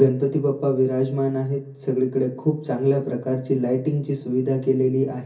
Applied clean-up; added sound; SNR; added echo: none; none; none; reverberation time 0.3 s.